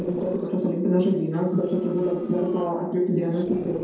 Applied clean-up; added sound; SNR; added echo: neural separator model SepFormer DNS4.